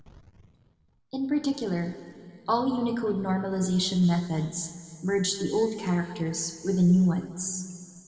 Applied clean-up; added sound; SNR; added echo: none; none; none; reverberation time 1.9 s.